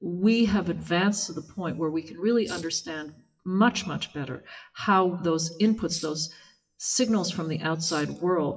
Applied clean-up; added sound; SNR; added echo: classical method WPE with log-MMSE.